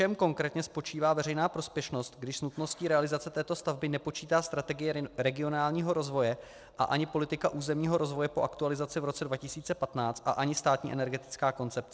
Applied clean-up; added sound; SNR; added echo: none; none; none; none.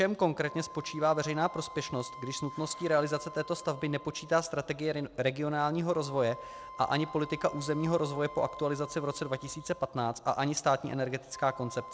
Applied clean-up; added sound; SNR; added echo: none; Wind instrument, woodwind instrument; 16 dB; none.